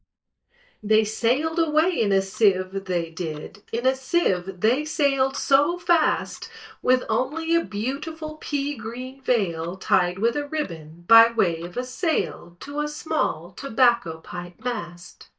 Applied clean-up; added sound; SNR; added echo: neural mask model DeepFilterNet 3.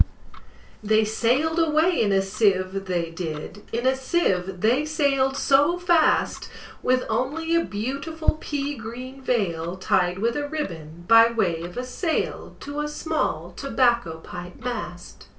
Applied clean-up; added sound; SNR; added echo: none; Tick-tock; 11 dB; reverberation time 0.2 s.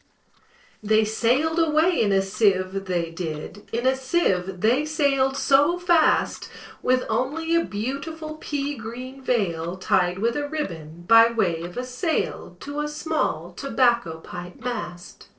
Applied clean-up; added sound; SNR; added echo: neural separator model SepFormer DNS4.